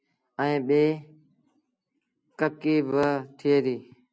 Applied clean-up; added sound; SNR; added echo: none; none; none; none.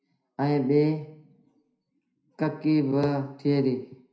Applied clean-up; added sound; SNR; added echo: none; none; none; reverberation time 0.5 s.